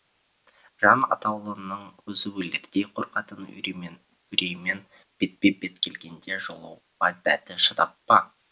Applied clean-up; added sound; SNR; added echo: none; none; none; none.